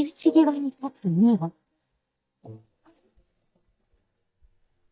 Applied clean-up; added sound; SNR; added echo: neural mask model DeepFilterNet 3.